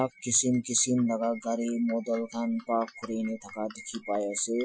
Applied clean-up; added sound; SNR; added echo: classical method Wiener filter.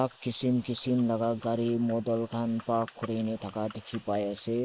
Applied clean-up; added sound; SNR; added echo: neural mask model Resemble Enhance denoiser.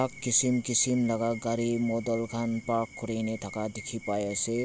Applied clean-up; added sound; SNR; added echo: none; none; none; none.